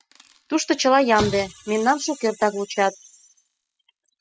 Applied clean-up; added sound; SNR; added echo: classical method spectral subtraction.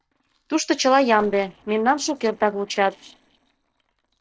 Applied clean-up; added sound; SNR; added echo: neural separator model SepFormer DNS4.